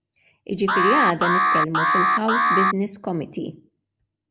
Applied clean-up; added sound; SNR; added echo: none; Alarm; -4 dB; none.